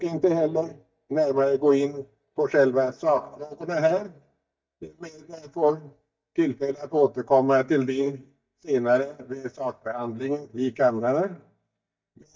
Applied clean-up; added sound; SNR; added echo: neural mask model DeepFilterNet 3.